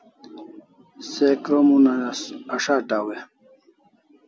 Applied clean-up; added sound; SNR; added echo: none; none; none; none.